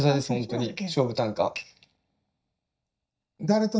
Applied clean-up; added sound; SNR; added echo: neural mask model DeepFilterNet 3.